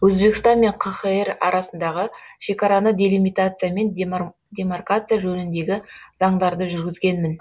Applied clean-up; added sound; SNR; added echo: none; none; none; none.